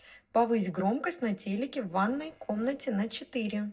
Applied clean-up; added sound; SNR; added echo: neural separator model SepFormer DNS4.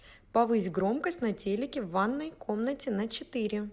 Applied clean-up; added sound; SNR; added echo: none; none; none; none.